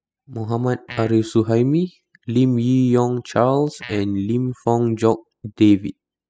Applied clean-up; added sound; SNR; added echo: classical method spectral subtraction.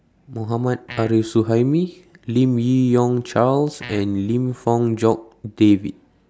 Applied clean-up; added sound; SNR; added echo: none; Fart; 20 dB; none.